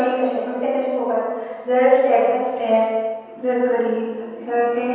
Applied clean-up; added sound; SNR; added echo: none; none; none; reverberation time 1.2 s.